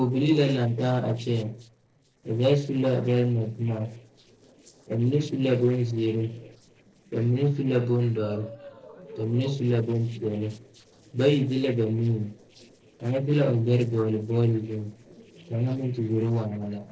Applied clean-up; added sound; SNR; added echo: neural separator model SepFormer DNS4.